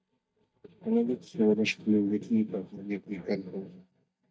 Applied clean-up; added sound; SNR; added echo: neural mask model DeepFilterNet 3.